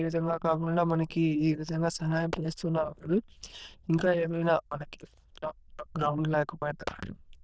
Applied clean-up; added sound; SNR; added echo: neural diffusion model UNIVERSE++.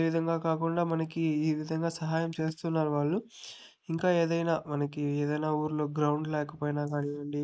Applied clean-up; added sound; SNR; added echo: neural mask model Resemble Enhance denoiser.